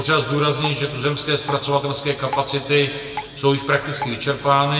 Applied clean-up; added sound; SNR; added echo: none; Drip; 16 dB; reverberation time 2.2 s.